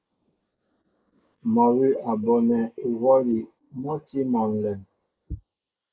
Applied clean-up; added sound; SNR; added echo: neural mask model Resemble Enhance denoiser.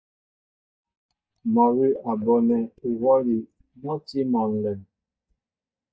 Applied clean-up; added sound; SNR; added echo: neural mask model DeepFilterNet 3.